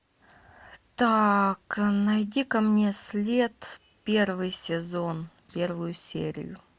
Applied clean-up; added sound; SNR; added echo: none; none; none; none.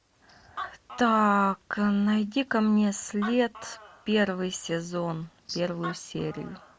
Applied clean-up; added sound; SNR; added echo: none; Animal; 18 dB; none.